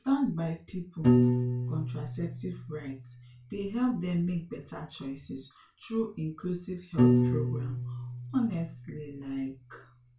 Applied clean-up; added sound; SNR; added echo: none; Piano; -3 dB; reverberation time 0.2 s.